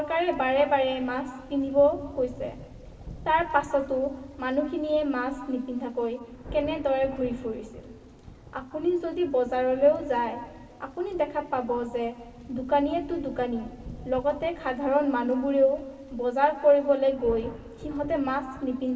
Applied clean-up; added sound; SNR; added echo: none; Thunder; 19 dB; reverberation time 1.8 s.